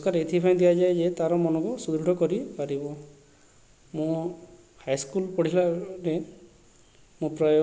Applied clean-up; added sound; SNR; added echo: none; none; none; none.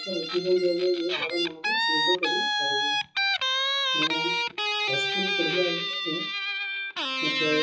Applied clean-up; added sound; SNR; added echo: classical method WPE with log-MMSE.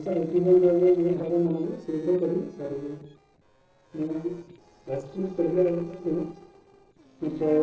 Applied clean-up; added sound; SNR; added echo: neural separator model SepFormer DNS4.